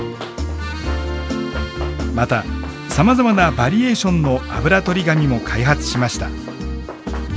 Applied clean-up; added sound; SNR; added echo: none; Run; 17 dB; none.